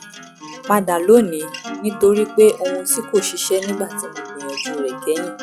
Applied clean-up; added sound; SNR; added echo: classical method log-MMSE.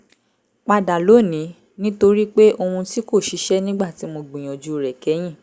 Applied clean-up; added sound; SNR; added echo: none; none; none; none.